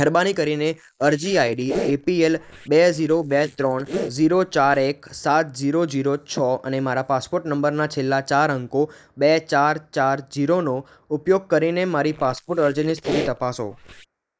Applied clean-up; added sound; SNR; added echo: neural mask model Resemble Enhance denoiser.